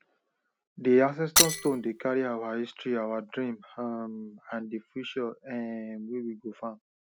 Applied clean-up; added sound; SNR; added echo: none; Shatter; -5 dB; none.